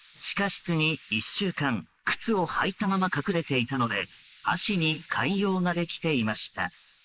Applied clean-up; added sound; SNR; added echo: neural mask model Resemble Enhance denoiser.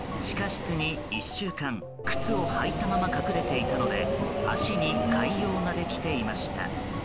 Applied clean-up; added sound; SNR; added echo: none; Subway, metro, underground; -2 dB; none.